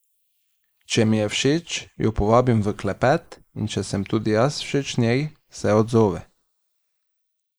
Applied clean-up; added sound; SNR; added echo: neural mask model Resemble Enhance denoiser.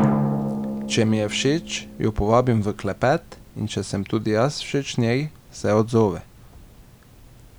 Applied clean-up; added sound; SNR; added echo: none; Drum; 7 dB; none.